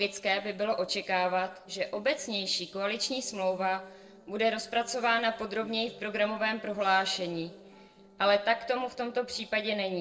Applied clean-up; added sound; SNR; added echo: neural separator model SepFormer DNS4.